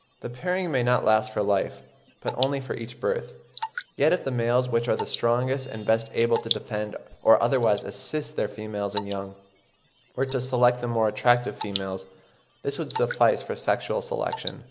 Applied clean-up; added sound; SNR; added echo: none; Drip / Water; 11 dB; none.